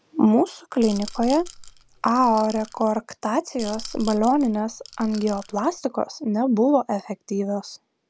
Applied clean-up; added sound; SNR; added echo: none; Rattle / Rattle (instrument); 15 dB; none.